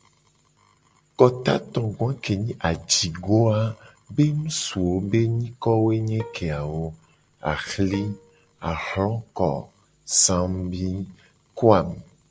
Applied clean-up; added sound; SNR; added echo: none; Burping, eructation + Bowed string instrument; 20 dB; none.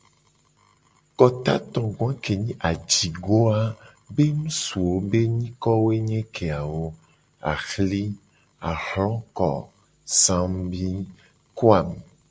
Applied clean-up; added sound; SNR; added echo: none; none; none; none.